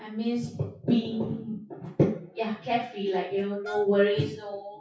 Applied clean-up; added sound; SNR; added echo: classical method WPE with log-MMSE.